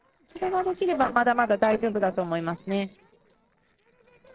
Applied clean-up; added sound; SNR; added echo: neural separator model SepFormer DNS4.